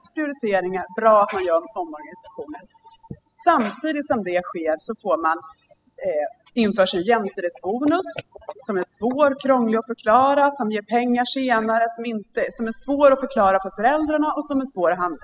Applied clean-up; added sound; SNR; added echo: classical method spectral subtraction.